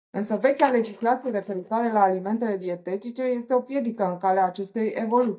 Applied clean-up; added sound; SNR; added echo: neural mask model DeepFilterNet 3.